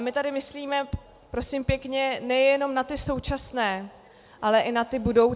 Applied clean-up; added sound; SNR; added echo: none; none; none; none.